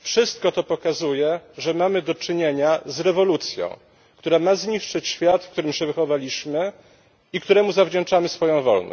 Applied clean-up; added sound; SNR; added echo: none; none; none; none.